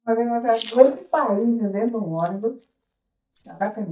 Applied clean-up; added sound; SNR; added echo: neural mask model DeepFilterNet 3.